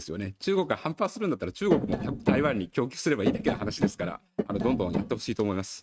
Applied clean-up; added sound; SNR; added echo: neural mask model RNNoise.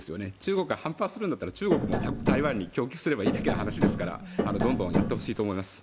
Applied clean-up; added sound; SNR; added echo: none; Tap; -1 dB; none.